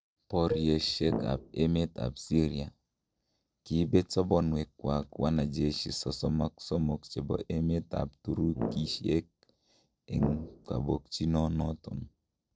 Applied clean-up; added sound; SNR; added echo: neural separator model SepFormer DNS4.